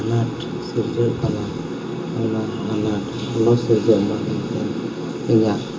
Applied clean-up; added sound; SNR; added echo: none; none; none; reverberation time 0.2 s.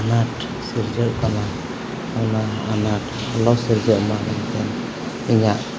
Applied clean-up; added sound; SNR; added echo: none; none; none; none.